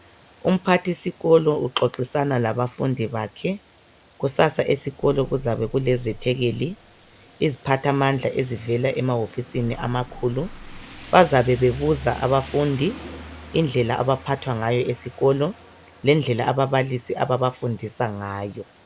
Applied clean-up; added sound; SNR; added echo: none; Rain + Bus / Engine; 19 dB; none.